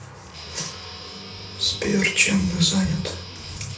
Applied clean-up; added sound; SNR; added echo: none; Guitar; 14 dB; reverberation time 0.3 s.